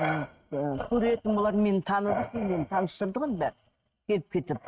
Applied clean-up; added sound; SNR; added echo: neural mask model RNNoise.